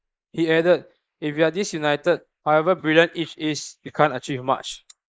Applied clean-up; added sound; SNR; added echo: neural mask model Resemble Enhance denoiser.